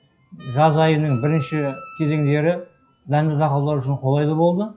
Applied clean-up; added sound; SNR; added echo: classical method WPE with log-MMSE.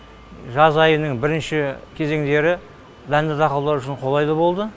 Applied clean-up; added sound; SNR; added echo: none; none; none; none.